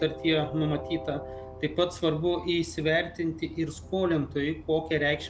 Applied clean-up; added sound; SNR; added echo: none; Train; 14 dB; none.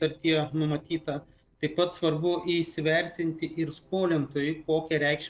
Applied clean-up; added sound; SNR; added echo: neural separator model SepFormer DNS4.